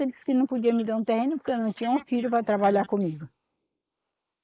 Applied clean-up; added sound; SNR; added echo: neural mask model Resemble Enhance denoiser.